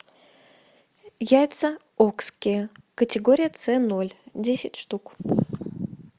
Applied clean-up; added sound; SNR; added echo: none; none; none; none.